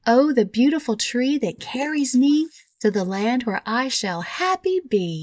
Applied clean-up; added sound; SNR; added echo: neural mask model Resemble Enhance denoiser.